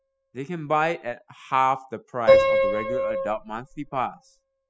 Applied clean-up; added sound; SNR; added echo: classical method spectral subtraction.